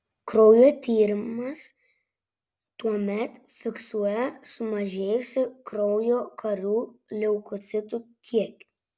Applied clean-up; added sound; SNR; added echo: none; none; none; none.